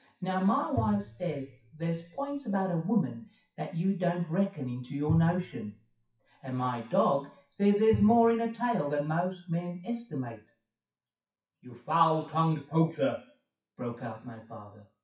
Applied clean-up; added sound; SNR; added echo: classical method WPE with log-MMSE.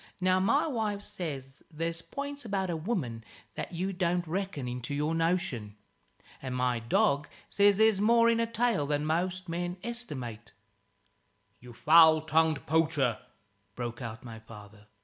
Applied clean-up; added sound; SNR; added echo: none; none; none; none.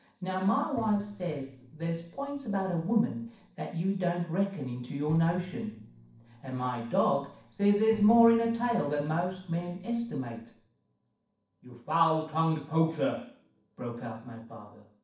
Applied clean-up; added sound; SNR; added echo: neural separator model SepFormer DNS4.